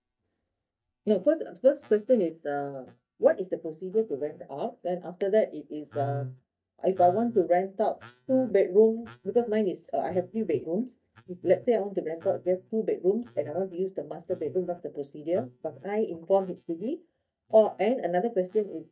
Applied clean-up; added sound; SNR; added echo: neural mask model DeepFilterNet 3.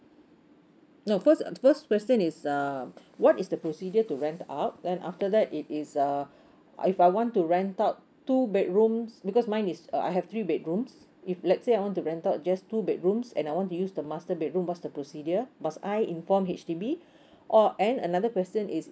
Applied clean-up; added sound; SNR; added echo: none; none; none; none.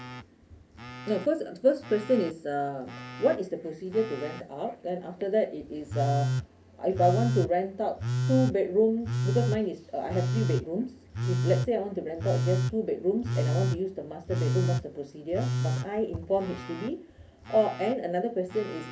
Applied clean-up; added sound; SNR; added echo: none; Telephone; 3 dB; reverberation time 0.3 s.